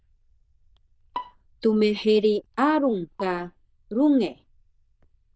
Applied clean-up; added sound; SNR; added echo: neural diffusion model UNIVERSE++.